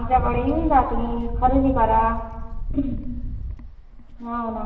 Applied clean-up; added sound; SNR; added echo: none; Wind; 4 dB; reverberation time 1.1 s.